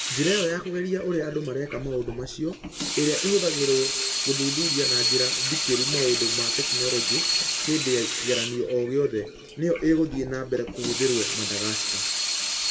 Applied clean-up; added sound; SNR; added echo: none; Sink (filling or washing) / Water tap, faucet; 1 dB; reverberation time 1.1 s.